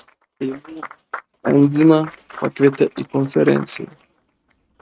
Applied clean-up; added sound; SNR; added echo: neural mask model RNNoise.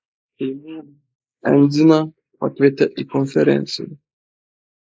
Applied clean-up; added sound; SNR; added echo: neural mask model Resemble Enhance denoiser.